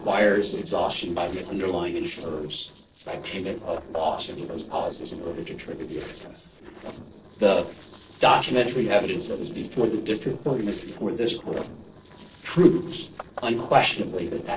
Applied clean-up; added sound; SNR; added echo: neural separator model SepFormer DNS4.